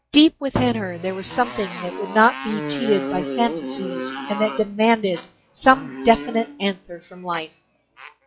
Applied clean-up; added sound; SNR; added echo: classical method log-MMSE.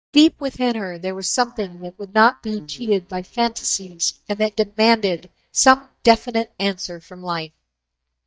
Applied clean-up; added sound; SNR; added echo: neural mask model DeepFilterNet 3.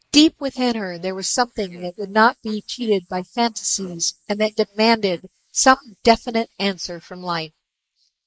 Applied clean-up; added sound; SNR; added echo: neural mask model Resemble Enhance denoiser.